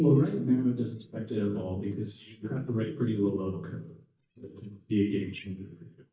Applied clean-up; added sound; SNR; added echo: neural mask model DeepFilterNet 3.